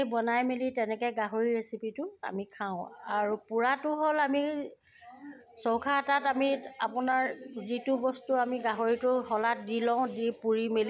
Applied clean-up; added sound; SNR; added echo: none; none; none; none.